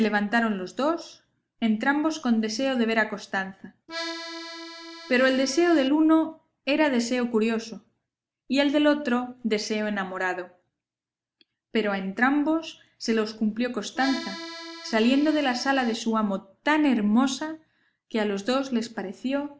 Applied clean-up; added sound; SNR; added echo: none; Accordion; 12 dB; none.